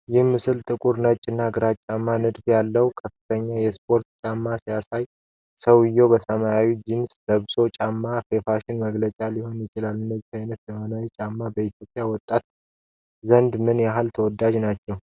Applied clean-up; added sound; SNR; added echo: none; none; none; none.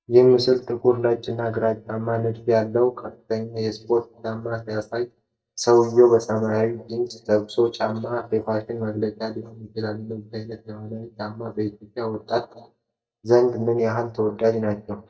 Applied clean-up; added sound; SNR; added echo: neural mask model DeepFilterNet 3.